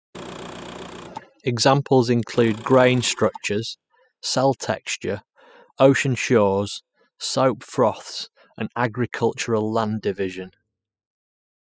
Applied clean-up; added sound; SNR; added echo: classical method spectral subtraction.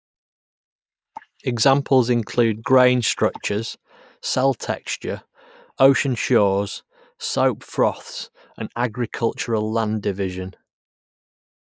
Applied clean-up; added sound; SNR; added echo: neural mask model Resemble Enhance denoiser.